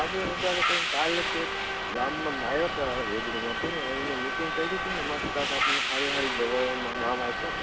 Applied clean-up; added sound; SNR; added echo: none; Subway, metro, underground; -3 dB; none.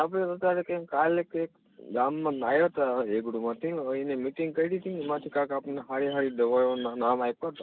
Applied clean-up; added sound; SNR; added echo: none; none; none; none.